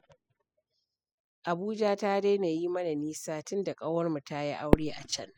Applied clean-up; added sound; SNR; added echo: classical method spectral subtraction.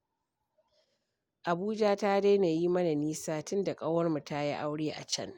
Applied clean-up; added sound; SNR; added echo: none; none; none; none.